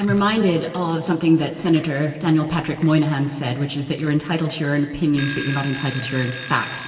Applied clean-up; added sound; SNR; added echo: none; Alarm / Clock; 17 dB; reverberation time 2.6 s.